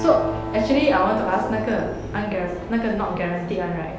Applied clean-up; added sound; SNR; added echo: none; Acoustic guitar; 12 dB; none.